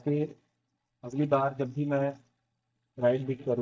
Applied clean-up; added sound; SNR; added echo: neural mask model DeepFilterNet 3.